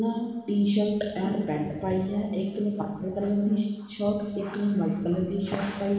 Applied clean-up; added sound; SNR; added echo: none; none; none; reverberation time 1.2 s.